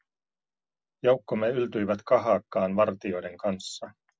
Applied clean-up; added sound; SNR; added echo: none; none; none; none.